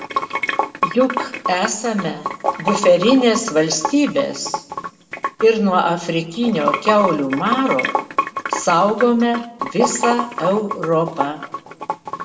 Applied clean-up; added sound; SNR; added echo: none; Sink (filling or washing) / Water; 6 dB; reverberation time 0.7 s.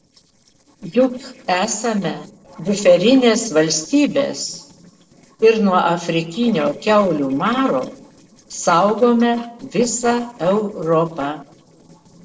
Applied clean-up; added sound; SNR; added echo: neural separator model SepFormer DNS4.